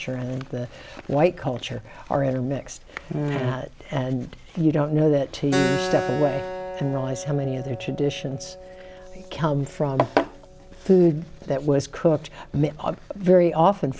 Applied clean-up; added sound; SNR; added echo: none; Keyboard (musical); 12 dB; none.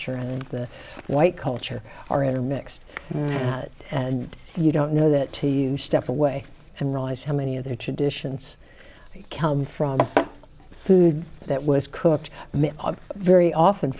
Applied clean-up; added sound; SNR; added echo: none; none; none; none.